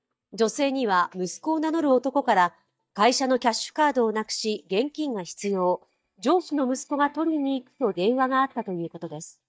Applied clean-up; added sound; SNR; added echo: neural mask model DeepFilterNet 3.